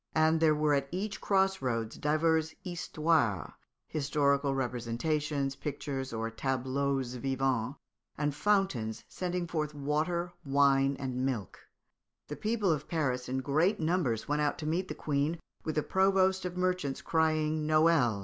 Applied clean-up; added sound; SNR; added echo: none; none; none; none.